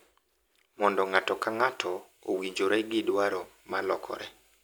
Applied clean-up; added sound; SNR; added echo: none; none; none; none.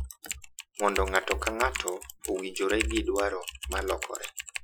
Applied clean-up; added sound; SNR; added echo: classical method Wiener filter.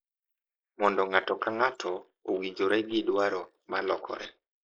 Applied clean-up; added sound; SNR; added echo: neural mask model Resemble Enhance denoiser.